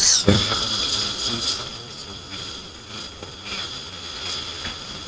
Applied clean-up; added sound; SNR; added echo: neural mask model RNNoise.